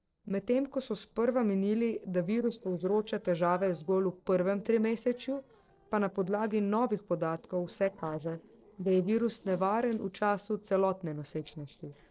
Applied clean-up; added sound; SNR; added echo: neural separator model SepFormer DNS4.